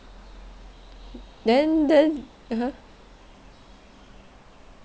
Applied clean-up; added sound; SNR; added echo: none; none; none; none.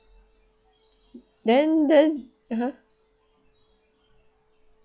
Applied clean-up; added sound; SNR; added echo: classical method log-MMSE.